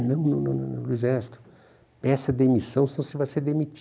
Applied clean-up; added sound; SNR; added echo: none; none; none; none.